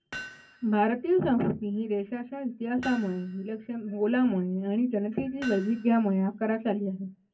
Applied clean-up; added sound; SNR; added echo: none; Hammer; 18 dB; reverberation time 0.3 s.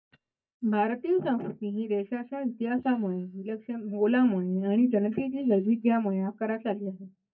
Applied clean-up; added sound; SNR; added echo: neural mask model DeepFilterNet 3.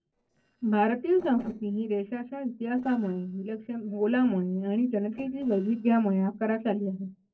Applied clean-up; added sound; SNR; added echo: neural separator model SepFormer DNS4.